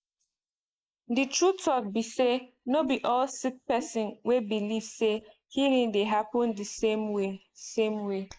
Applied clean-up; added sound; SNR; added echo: neural mask model Resemble Enhance denoiser.